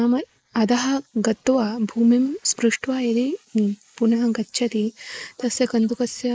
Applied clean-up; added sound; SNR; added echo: neural mask model Resemble Enhance denoiser.